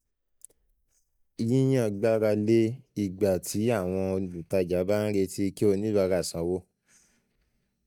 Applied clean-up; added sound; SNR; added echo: neural mask model DeepFilterNet 3.